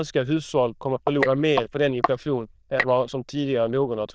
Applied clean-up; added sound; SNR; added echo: neural diffusion model UNIVERSE++.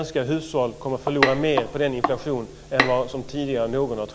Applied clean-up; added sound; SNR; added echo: none; Bowed string instrument; 4 dB; none.